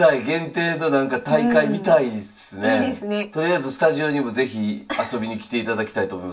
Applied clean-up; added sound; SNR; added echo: none; none; none; reverberation time 0.2 s.